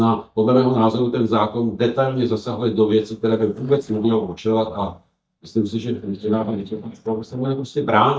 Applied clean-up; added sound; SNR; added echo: neural mask model DeepFilterNet 3.